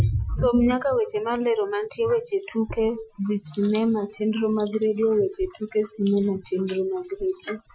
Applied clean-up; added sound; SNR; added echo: classical method Wiener filter.